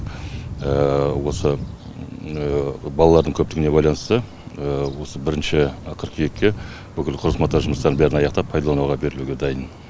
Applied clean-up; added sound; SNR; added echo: none; none; none; none.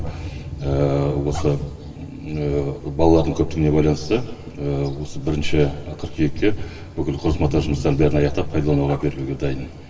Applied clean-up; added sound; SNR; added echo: none; Dog; 19 dB; reverberation time 1.3 s.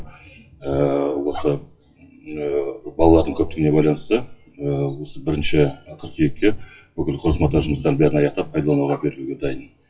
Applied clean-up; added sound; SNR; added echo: classical method WPE with log-MMSE.